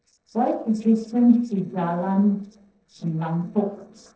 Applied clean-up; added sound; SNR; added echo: neural separator model SepFormer DNS4.